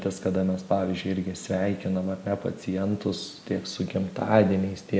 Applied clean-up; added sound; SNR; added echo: none; none; none; none.